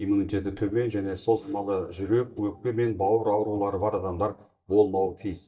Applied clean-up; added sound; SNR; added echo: neural mask model DeepFilterNet 3.